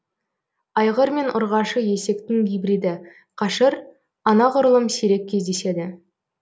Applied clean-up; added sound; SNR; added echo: none; none; none; none.